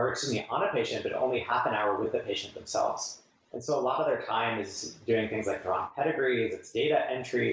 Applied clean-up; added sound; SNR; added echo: none; none; none; none.